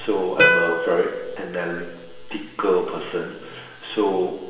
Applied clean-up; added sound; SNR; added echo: none; Plucked string instrument; 0 dB; reverberation time 1.0 s.